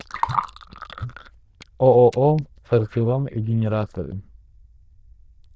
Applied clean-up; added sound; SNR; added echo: neural diffusion model UNIVERSE++.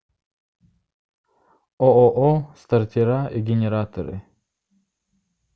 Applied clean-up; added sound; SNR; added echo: none; none; none; none.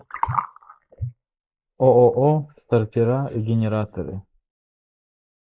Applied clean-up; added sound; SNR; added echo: neural mask model Resemble Enhance denoiser.